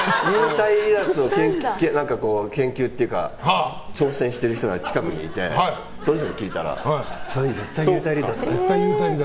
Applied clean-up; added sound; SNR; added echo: none; none; none; none.